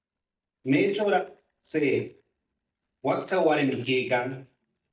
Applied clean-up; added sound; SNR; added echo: neural mask model DeepFilterNet 3.